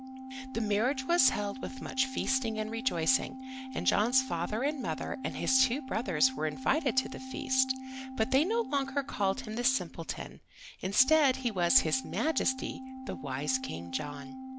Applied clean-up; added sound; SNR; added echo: none; Organ; 10 dB; none.